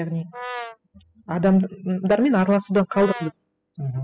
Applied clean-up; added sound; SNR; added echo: classical method spectral subtraction.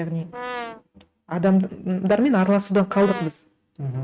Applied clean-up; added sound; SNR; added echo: neural mask model RNNoise.